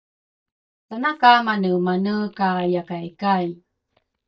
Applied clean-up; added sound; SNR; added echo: neural mask model DeepFilterNet 3.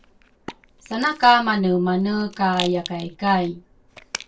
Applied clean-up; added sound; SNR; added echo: none; Rattle; 16 dB; reverberation time 0.2 s.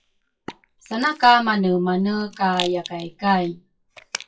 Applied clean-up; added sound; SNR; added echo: classical method WPE with log-MMSE.